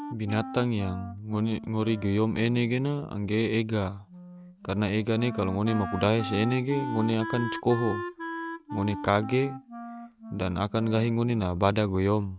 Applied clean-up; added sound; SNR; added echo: none; Wind instrument, woodwind instrument; 11 dB; none.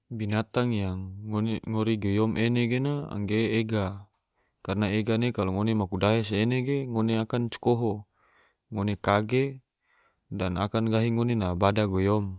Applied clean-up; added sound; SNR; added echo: none; none; none; none.